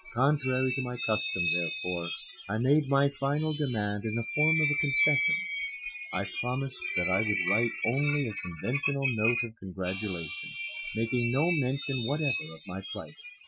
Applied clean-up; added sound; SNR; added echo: classical method Wiener filter.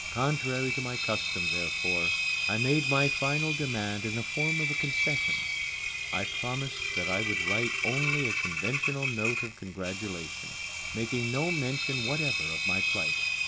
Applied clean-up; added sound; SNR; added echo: none; Engine; -3 dB; none.